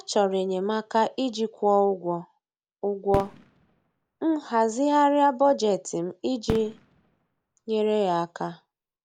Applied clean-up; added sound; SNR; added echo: none; Fireworks; 14 dB; none.